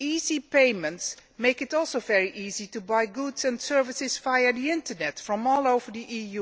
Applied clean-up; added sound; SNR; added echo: none; none; none; none.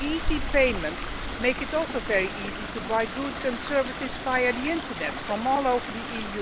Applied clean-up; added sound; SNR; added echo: none; Stream; 4 dB; none.